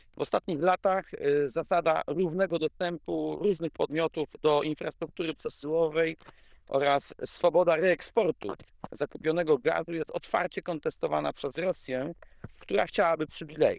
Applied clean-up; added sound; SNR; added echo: neural diffusion model UNIVERSE++.